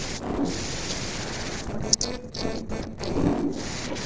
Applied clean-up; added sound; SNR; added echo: neural separator model SepFormer DNS4.